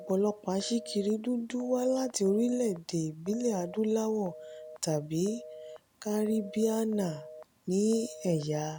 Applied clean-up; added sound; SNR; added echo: none; Telephone; 17 dB; none.